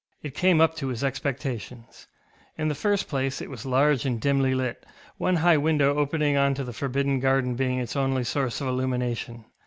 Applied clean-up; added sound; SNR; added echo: none; none; none; none.